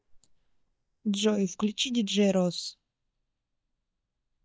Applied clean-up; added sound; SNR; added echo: neural mask model DeepFilterNet 3.